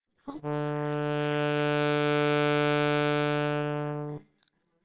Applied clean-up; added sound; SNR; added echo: neural separator model SepFormer WHAMR!.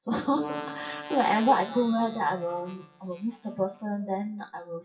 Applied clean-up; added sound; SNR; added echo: classical method WPE with log-MMSE.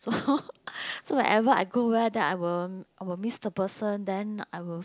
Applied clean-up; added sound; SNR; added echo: none; none; none; none.